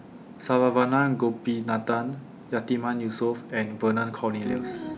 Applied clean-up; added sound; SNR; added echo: none; Piano; 5 dB; none.